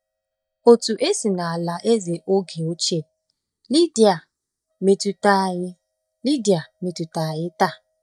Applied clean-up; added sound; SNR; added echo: neural mask model DeepFilterNet 3.